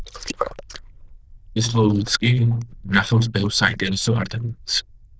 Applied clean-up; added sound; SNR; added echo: neural diffusion model UNIVERSE++.